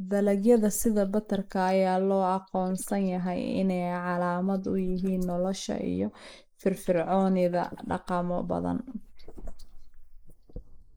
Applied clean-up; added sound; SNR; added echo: neural mask model Resemble Enhance denoiser.